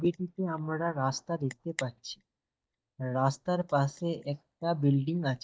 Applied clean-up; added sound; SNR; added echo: neural mask model DeepFilterNet 3.